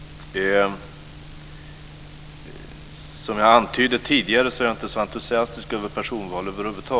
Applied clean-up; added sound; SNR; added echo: none; none; none; none.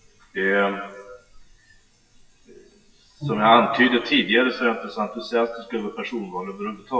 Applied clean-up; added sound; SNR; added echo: classical method WPE with log-MMSE.